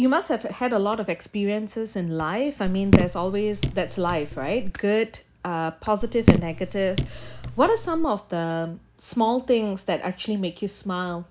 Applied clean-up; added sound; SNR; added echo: none; Raindrop / Drip; -1 dB; none.